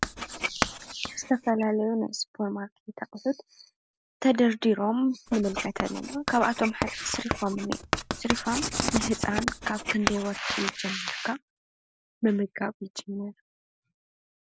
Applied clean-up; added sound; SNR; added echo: none; Writing; 6 dB; none.